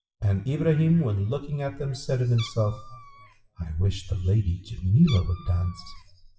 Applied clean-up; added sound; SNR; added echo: classical method WPE with log-MMSE.